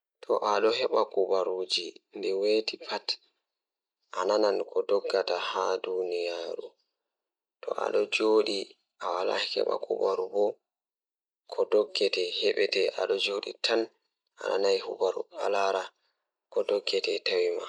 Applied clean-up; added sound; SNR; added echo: none; none; none; none.